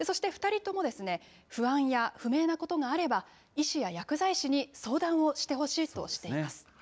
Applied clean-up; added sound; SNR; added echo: none; none; none; none.